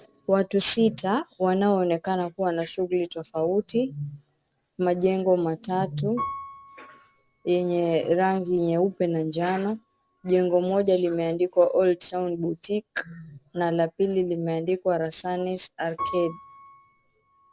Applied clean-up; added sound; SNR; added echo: none; Piano; 20 dB; none.